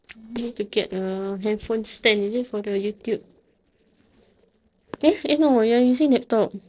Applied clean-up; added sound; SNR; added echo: neural separator model SepFormer DNS4.